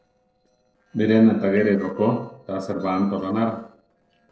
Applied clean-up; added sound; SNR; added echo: neural separator model SepFormer DNS4.